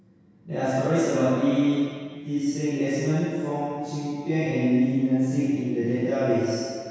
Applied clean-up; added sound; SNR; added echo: none; none; none; reverberation time 2.0 s.